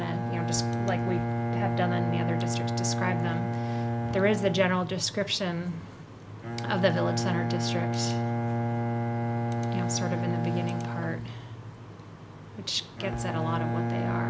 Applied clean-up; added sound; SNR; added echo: none; Bowed string instrument; -1 dB; none.